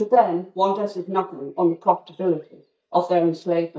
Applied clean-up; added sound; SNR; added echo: neural mask model DeepFilterNet 3.